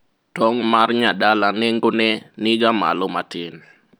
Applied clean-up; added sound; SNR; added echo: none; none; none; none.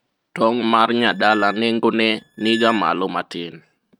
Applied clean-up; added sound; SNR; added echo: neural mask model RNNoise.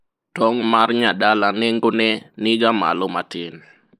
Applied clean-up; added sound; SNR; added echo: neural mask model Resemble Enhance denoiser.